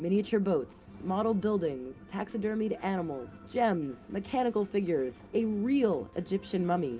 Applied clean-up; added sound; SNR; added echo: none; none; none; reverberation time 0.3 s.